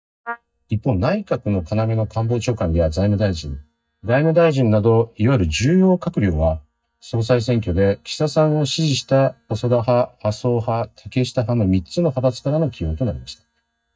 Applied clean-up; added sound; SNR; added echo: neural mask model DeepFilterNet 3.